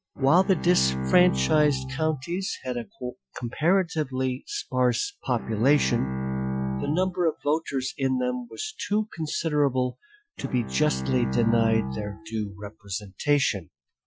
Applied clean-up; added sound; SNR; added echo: classical method Wiener filter.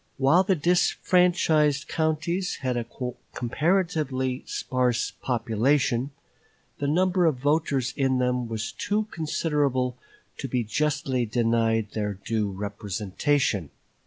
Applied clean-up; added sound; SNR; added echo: none; none; none; none.